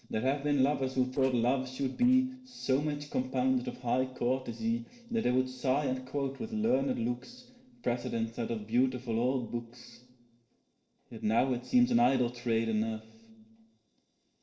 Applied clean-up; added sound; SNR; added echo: neural separator model SepFormer DNS4.